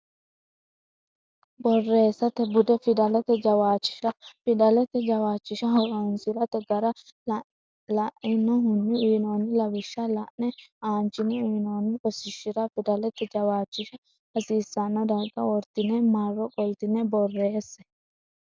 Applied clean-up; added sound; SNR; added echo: none; none; none; none.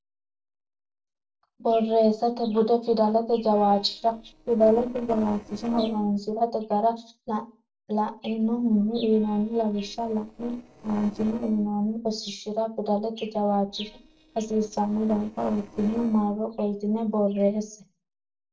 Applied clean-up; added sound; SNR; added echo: neural separator model SepFormer DNS4.